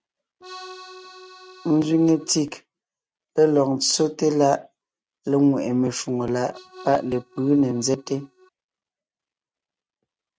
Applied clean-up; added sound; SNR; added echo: neural mask model RNNoise.